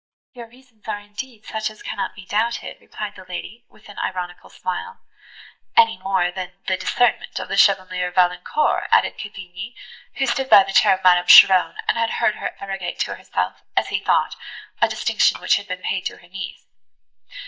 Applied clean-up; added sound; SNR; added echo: neural mask model DeepFilterNet 3.